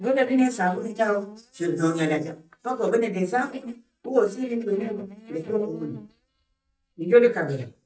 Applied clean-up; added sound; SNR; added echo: neural mask model DeepFilterNet 3.